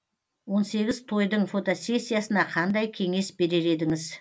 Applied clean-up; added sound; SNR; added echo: none; none; none; none.